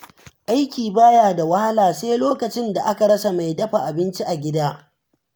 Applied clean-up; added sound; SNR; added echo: none; none; none; none.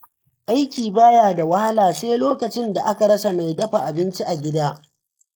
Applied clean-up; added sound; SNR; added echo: neural mask model Resemble Enhance denoiser.